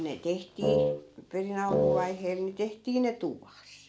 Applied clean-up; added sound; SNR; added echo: none; Wind instrument, woodwind instrument; -4 dB; none.